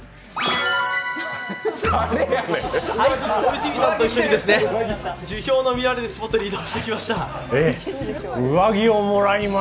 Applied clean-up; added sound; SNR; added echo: none; Bowed string instrument; 16 dB; none.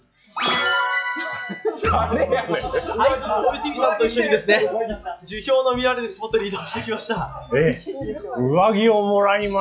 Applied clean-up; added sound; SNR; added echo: classical method log-MMSE.